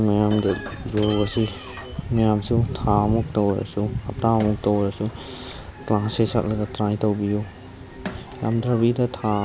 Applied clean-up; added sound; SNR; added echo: none; Shatter; 17 dB; none.